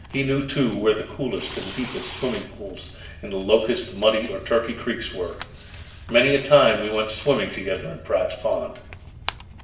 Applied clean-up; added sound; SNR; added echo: none; Tearing; 16 dB; reverberation time 0.7 s.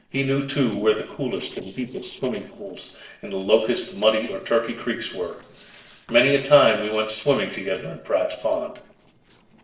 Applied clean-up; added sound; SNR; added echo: neural separator model SepFormer DNS4.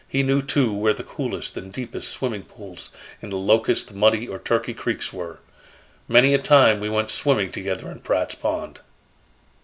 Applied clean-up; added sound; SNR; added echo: none; none; none; none.